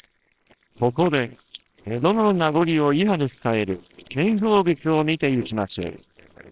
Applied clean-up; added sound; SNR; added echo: neural separator model SepFormer WHAMR!.